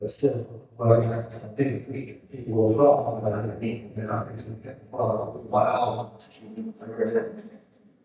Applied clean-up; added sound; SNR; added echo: neural mask model DeepFilterNet 3.